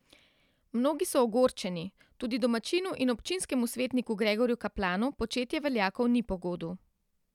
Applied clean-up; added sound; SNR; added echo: none; none; none; none.